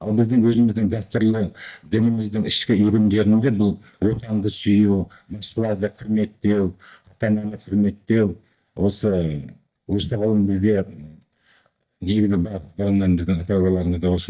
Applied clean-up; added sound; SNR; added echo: neural mask model DeepFilterNet 3.